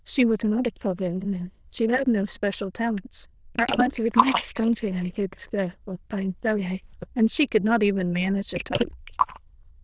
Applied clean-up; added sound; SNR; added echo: neural diffusion model UNIVERSE++.